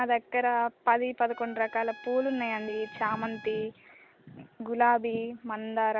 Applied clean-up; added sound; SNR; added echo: none; Trumpet; 19 dB; none.